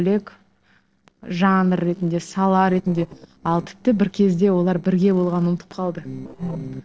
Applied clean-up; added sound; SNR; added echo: neural separator model SepFormer DNS4.